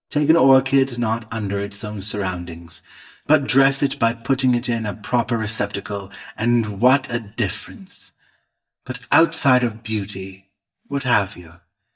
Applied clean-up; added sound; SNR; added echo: neural mask model DeepFilterNet 3.